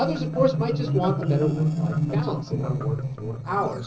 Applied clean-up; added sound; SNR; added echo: neural separator model SepFormer DNS4.